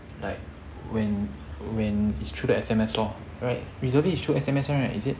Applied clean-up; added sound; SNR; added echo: none; none; none; none.